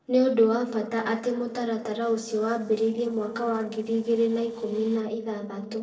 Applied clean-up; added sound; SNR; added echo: neural separator model SepFormer DNS4.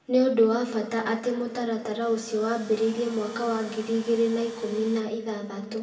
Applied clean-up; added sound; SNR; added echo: none; Tools; 20 dB; reverberation time 2.2 s.